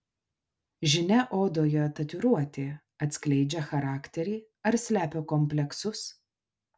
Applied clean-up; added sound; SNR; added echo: none; none; none; none.